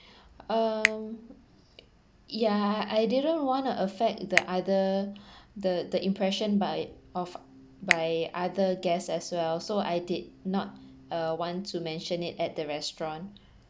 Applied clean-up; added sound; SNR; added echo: none; Finger snapping; 6 dB; none.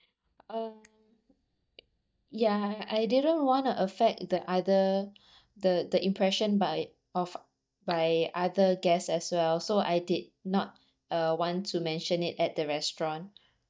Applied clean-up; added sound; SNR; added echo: neural mask model DeepFilterNet 3.